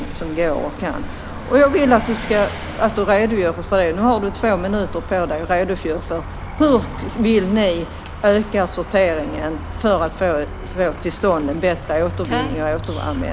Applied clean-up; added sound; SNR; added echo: none; Vehicle; 10 dB; none.